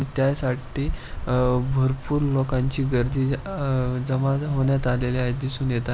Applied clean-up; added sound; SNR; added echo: none; none; none; none.